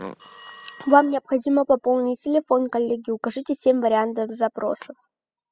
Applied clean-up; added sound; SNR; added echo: classical method spectral subtraction.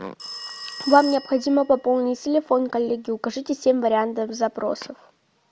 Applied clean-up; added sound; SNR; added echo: none; Telephone; 18 dB; none.